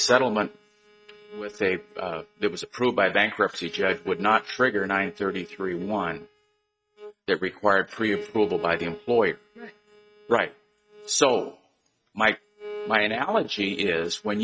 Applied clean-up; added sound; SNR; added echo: neural mask model RNNoise.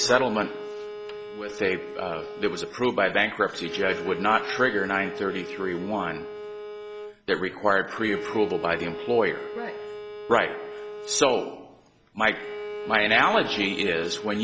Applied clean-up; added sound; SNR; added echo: none; Bowed string instrument; 10 dB; none.